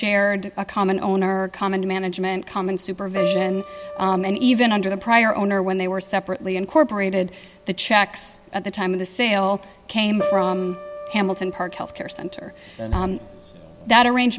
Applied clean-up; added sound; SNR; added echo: none; Piano; 12 dB; none.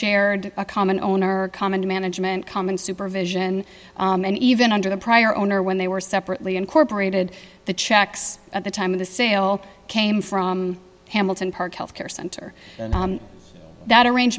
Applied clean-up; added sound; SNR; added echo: none; none; none; none.